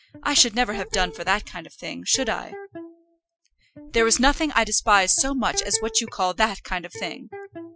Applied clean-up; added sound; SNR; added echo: classical method Wiener filter.